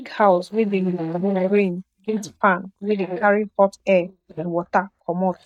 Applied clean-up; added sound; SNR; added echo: neural mask model DeepFilterNet 3.